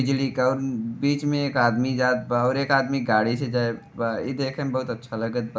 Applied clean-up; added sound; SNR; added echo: none; none; none; none.